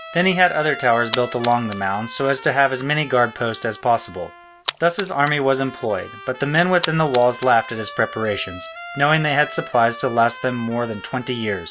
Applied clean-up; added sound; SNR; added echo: none; Splash, splatter + Trumpet; 13 dB; none.